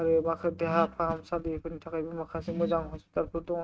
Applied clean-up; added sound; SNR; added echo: neural mask model RNNoise.